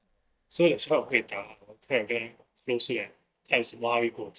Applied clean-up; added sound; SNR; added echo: neural mask model DeepFilterNet 3.